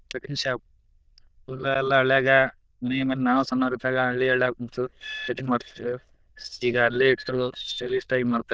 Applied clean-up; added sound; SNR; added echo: neural diffusion model UNIVERSE++.